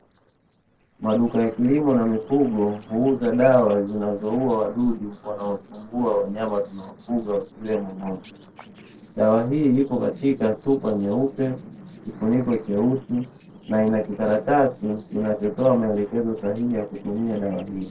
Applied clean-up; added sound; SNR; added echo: neural separator model SepFormer DNS4.